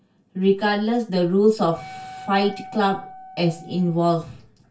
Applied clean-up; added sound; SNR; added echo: none; Wind instrument, woodwind instrument; 18 dB; reverberation time 0.3 s.